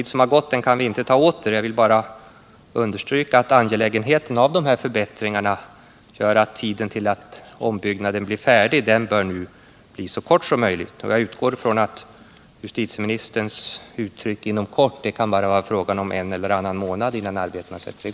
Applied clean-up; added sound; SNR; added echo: none; none; none; none.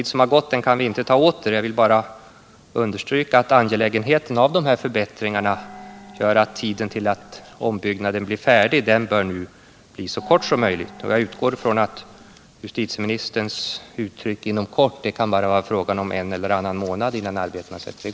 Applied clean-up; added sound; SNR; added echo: none; Gong; 20 dB; none.